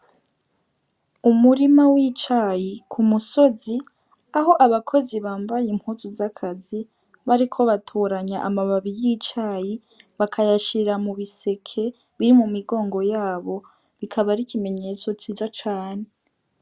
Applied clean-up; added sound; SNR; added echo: none; none; none; none.